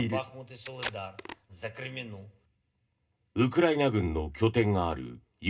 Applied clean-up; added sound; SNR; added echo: none; Packing tape, duct tape; 11 dB; reverberation time 0.2 s.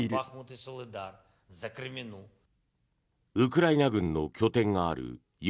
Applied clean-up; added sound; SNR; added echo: none; none; none; none.